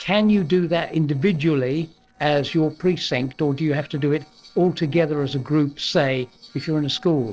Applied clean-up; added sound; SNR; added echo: neural separator model SepFormer DNS4.